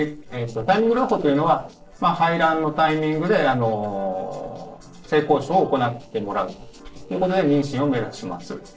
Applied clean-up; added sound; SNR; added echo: neural separator model SepFormer DNS4.